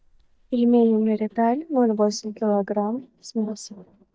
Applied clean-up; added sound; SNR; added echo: neural mask model DeepFilterNet 3.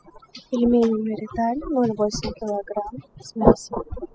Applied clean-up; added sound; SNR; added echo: classical method spectral subtraction.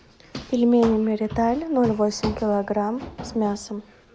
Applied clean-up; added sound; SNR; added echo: none; none; none; none.